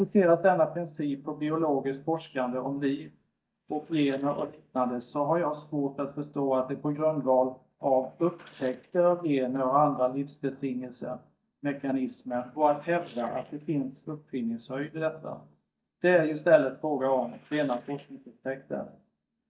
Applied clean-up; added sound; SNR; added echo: neural mask model DeepFilterNet 3.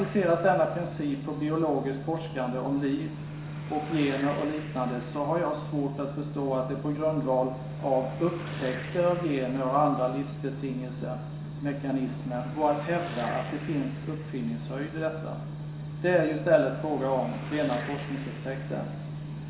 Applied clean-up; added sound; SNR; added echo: none; Car passing by / Traffic noise, roadway noise / Engine; 19 dB; reverberation time 0.7 s.